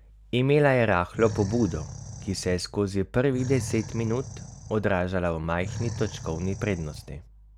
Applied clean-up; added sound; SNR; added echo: none; Animal; 12 dB; none.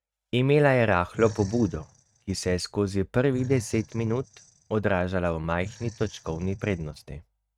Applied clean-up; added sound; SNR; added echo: neural mask model RNNoise.